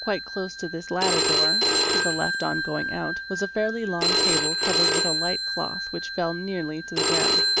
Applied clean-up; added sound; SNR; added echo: none; Telephone; -5 dB; none.